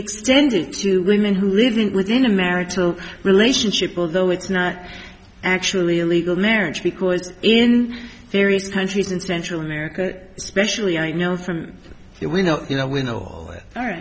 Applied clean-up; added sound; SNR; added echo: none; none; none; none.